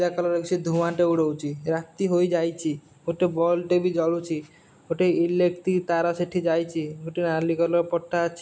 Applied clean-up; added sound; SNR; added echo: none; none; none; none.